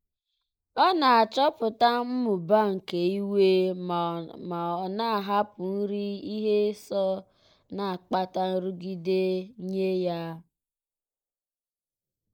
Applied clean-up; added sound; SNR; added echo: neural mask model Resemble Enhance denoiser.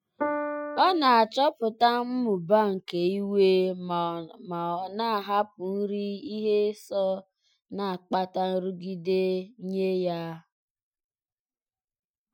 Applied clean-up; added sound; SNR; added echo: classical method Wiener filter.